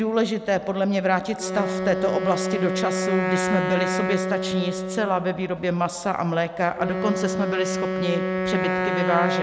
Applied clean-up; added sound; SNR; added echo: none; Wind instrument, woodwind instrument; 2 dB; none.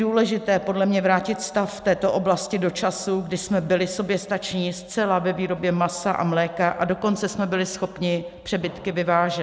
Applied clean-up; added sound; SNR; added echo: none; none; none; none.